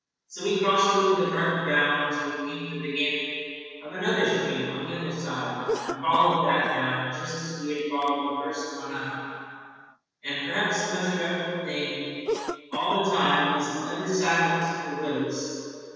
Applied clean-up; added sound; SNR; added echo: neural separator model SepFormer DNS4.